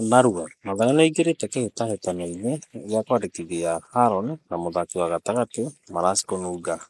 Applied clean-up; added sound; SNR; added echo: neural mask model Resemble Enhance denoiser.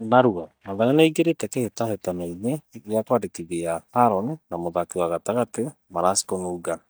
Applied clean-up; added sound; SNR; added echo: neural mask model DeepFilterNet 3.